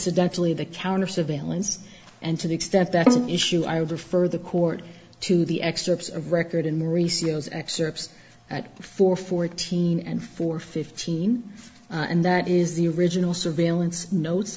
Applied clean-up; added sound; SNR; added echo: none; Bowed string instrument; 1 dB; none.